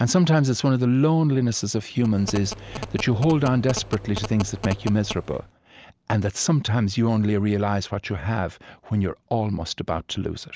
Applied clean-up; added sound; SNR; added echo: none; Telephone; 12 dB; none.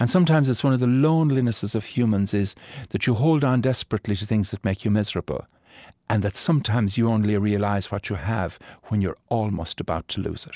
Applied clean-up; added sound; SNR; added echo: none; none; none; none.